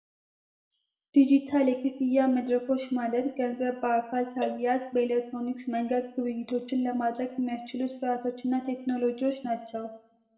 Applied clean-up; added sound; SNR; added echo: none; Cowbell; 15 dB; reverberation time 0.6 s.